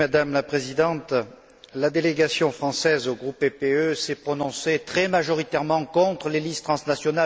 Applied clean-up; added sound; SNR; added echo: none; none; none; none.